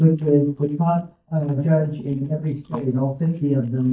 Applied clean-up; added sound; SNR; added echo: neural mask model DeepFilterNet 3.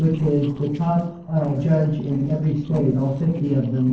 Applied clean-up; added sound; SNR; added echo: neural separator model SepFormer DNS4.